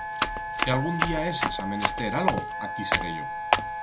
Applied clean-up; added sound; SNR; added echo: none; Run + Wind instrument, woodwind instrument; -3 dB; none.